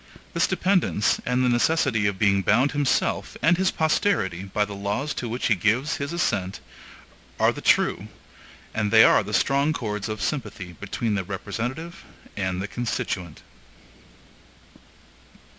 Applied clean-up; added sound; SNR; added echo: none; none; none; none.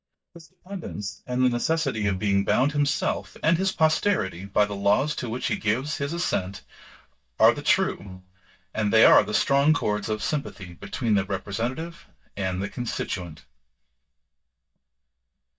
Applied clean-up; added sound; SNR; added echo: neural mask model DeepFilterNet 3.